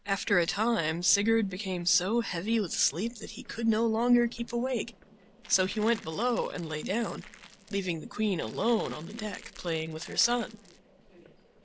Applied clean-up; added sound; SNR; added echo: neural separator model SepFormer DNS4.